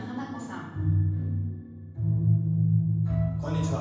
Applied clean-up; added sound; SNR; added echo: none; none; none; reverberation time 1.2 s.